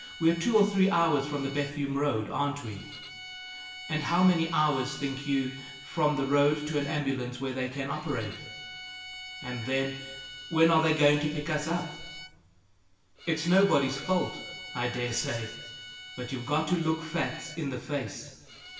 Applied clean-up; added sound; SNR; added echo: none; Bowed string instrument; 15 dB; reverberation time 1.0 s.